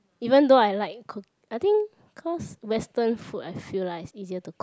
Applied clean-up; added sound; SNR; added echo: none; none; none; none.